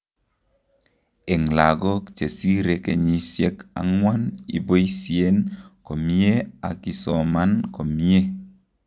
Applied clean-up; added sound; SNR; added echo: none; none; none; none.